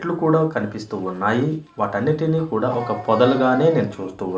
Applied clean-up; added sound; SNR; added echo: none; none; none; reverberation time 0.4 s.